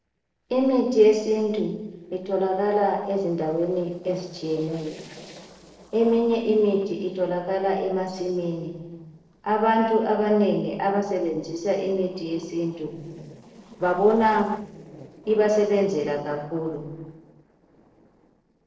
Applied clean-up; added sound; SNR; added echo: neural separator model SepFormer DNS4.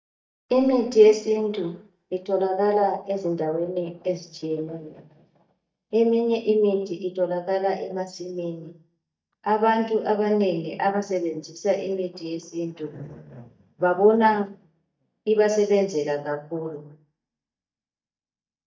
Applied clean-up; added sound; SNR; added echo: neural mask model DeepFilterNet 3.